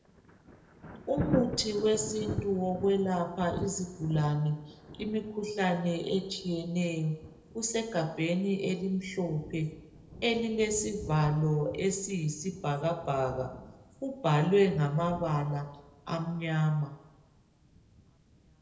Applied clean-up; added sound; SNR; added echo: none; Thunder; 12 dB; reverberation time 0.7 s.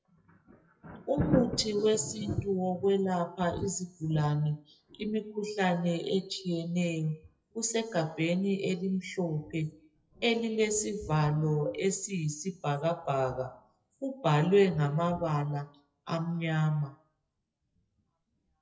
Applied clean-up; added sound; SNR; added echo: classical method WPE with log-MMSE.